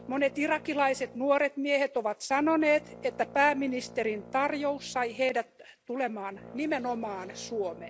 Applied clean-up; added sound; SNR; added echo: none; Brass instrument; 20 dB; none.